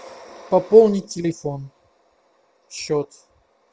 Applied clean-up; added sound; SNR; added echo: none; none; none; none.